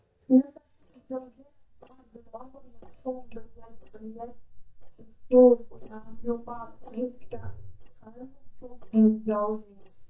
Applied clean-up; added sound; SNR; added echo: neural mask model DeepFilterNet 3.